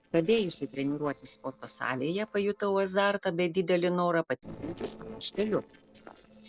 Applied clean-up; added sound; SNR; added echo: neural separator model SepFormer DNS4.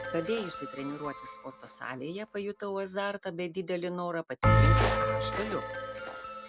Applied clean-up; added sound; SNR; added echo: none; Bell; -5 dB; none.